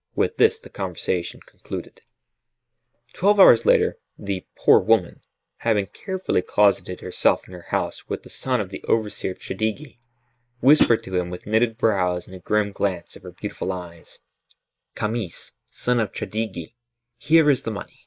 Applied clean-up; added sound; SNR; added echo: neural mask model Resemble Enhance denoiser.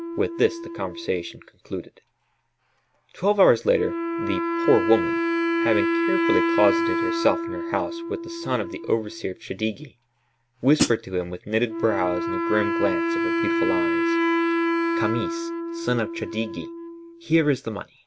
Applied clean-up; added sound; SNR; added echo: none; Hi-hat + Wind instrument, woodwind instrument; 1 dB; none.